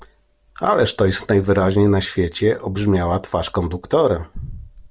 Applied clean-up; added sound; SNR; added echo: none; none; none; none.